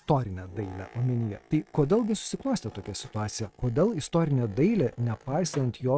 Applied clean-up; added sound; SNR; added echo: neural mask model RNNoise.